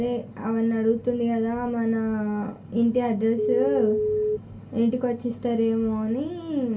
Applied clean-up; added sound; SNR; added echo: none; Telephone; -1 dB; reverberation time 0.2 s.